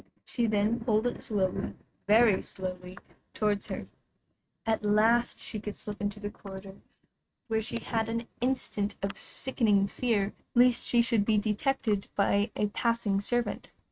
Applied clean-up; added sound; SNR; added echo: neural mask model RNNoise.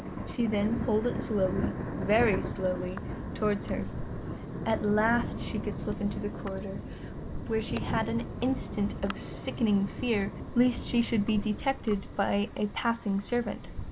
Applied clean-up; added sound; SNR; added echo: none; Thunder; 5 dB; none.